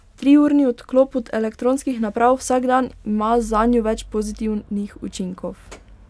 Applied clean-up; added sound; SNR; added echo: none; none; none; none.